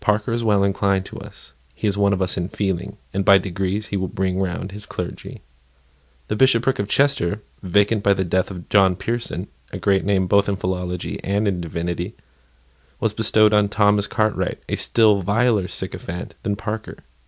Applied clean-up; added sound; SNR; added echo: none; none; none; none.